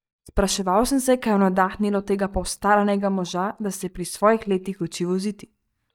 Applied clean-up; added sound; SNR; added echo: neural mask model DeepFilterNet 3.